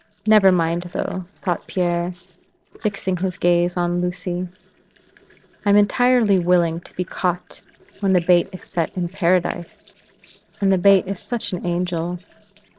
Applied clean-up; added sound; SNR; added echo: neural separator model SepFormer DNS4.